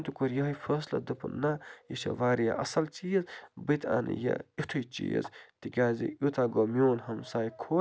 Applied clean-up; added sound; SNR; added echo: none; none; none; none.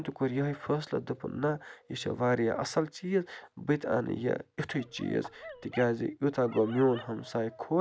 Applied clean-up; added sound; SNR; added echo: none; Dog; 18 dB; none.